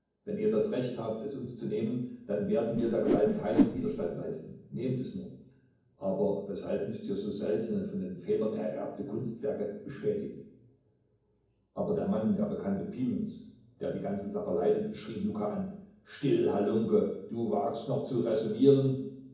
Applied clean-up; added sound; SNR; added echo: none; Whoosh, swoosh, swish; -1 dB; reverberation time 1.2 s.